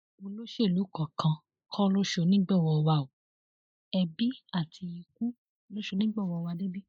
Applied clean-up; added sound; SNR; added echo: neural mask model Resemble Enhance denoiser.